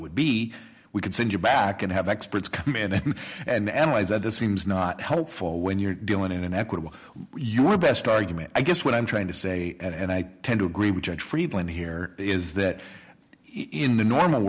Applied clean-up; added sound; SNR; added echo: none; none; none; none.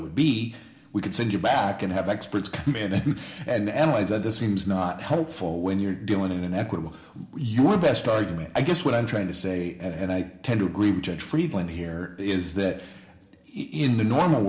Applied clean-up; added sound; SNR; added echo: none; none; none; reverberation time 2.0 s.